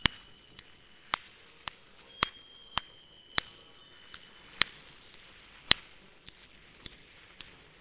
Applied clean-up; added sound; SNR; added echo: neural separator model SepFormer WHAMR!.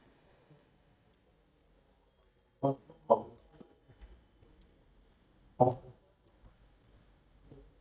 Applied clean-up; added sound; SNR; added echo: neural mask model DeepFilterNet 3.